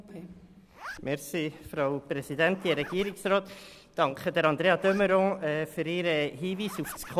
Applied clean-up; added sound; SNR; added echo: none; Zipper (clothing); 20 dB; none.